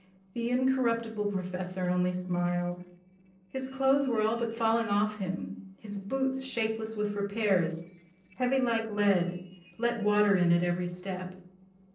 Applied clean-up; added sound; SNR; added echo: neural separator model SepFormer DNS4.